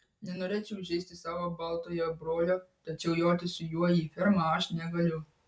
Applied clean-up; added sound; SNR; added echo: none; none; none; none.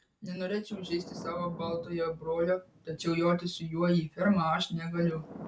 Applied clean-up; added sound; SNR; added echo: none; Thunder / Rain; 17 dB; none.